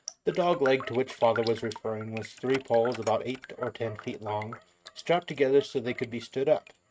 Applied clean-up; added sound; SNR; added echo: neural mask model RNNoise.